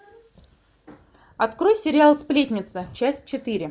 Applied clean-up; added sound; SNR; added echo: none; none; none; none.